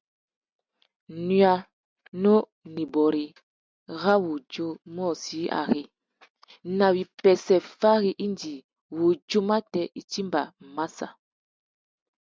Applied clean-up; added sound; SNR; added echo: none; none; none; none.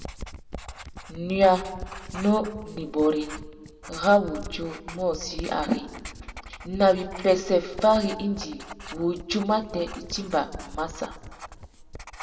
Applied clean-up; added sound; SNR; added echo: none; Writing; 13 dB; reverberation time 1.2 s.